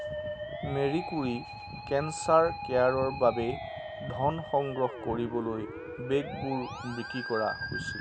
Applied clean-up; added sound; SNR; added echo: none; Musical instrument; 9 dB; none.